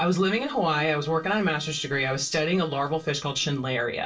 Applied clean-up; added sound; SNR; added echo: neural separator model SepFormer DNS4.